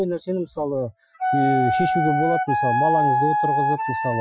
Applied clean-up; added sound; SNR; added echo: classical method Wiener filter.